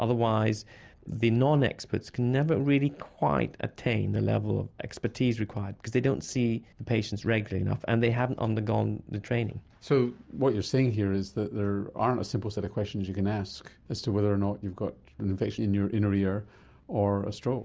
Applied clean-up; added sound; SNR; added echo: none; none; none; none.